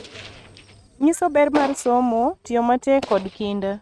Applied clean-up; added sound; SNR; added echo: neural mask model RNNoise.